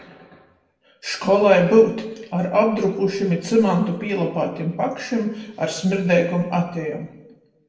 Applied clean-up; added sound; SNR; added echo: none; none; none; reverberation time 0.7 s.